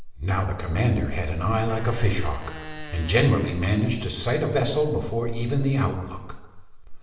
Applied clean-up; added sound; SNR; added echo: none; Fart; 17 dB; reverberation time 1.2 s.